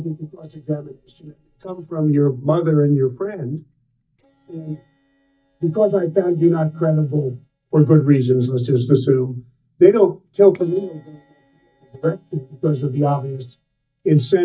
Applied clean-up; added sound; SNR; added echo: neural mask model DeepFilterNet 3.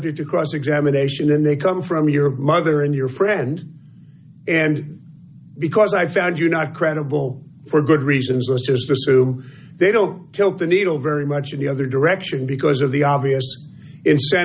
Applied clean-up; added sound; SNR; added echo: none; none; none; none.